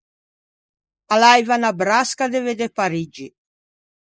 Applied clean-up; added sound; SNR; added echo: neural mask model Resemble Enhance denoiser.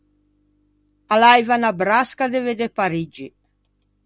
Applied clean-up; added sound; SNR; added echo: none; none; none; none.